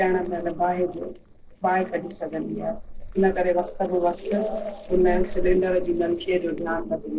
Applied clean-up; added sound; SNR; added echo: neural separator model SepFormer DNS4.